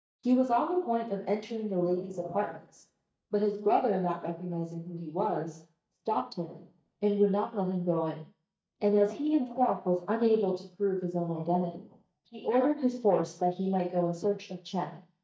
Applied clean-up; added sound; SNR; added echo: neural mask model DeepFilterNet 3.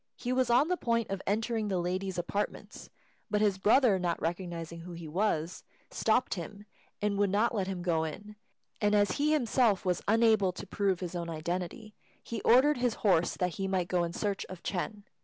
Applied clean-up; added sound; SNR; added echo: none; none; none; none.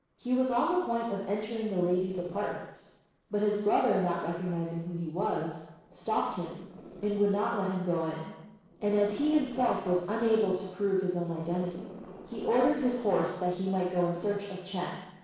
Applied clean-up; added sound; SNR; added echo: neural separator model SepFormer DNS4.